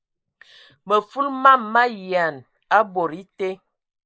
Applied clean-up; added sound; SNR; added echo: neural mask model Resemble Enhance denoiser.